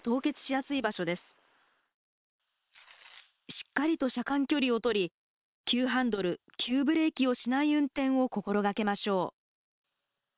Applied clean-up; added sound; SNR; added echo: neural separator model SepFormer WHAM!.